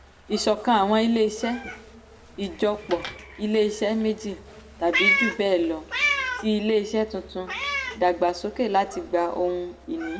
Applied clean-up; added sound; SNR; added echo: none; Meow; 6 dB; reverberation time 1.5 s.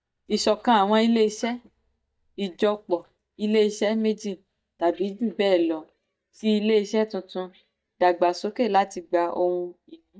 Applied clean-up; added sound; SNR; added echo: neural mask model DeepFilterNet 3.